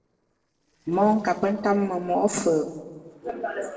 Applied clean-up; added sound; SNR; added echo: neural separator model SepFormer DNS4.